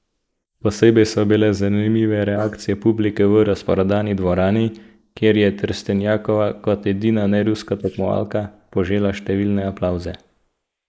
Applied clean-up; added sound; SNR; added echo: neural mask model Resemble Enhance denoiser.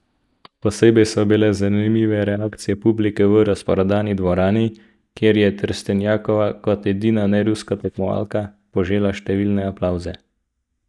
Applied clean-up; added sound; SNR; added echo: neural mask model DeepFilterNet 3.